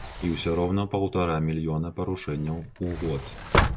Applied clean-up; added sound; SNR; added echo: none; Sliding door; 3 dB; none.